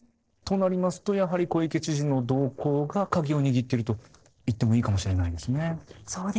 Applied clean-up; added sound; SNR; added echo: neural separator model SepFormer DNS4.